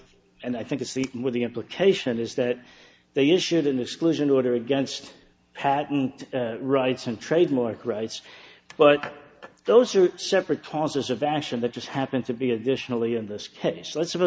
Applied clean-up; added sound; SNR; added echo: none; none; none; none.